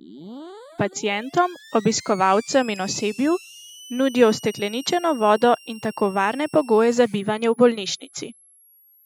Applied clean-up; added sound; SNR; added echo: classical method spectral subtraction.